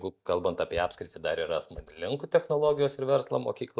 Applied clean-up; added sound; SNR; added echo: neural mask model DeepFilterNet 3.